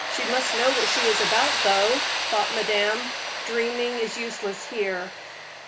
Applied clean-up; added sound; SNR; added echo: none; Tools; 1 dB; none.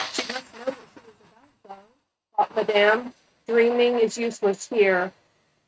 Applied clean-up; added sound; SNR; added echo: neural mask model RNNoise.